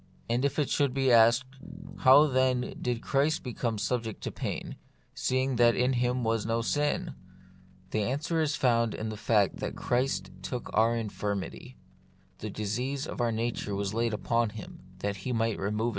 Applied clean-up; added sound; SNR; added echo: none; Bass guitar; 18 dB; none.